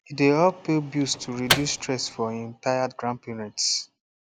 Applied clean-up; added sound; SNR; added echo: none; Microwave oven; 3 dB; none.